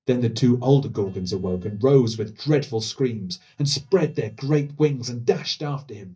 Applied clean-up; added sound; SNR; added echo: neural mask model DeepFilterNet 3.